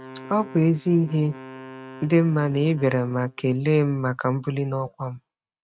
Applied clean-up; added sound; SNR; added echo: neural mask model RNNoise.